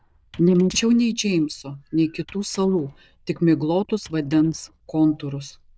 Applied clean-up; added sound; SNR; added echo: neural diffusion model UNIVERSE++.